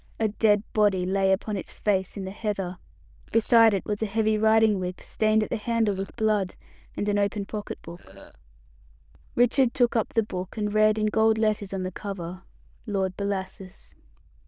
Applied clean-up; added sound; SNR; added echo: neural diffusion model UNIVERSE++.